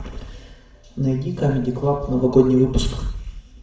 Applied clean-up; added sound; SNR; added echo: none; none; none; reverberation time 0.7 s.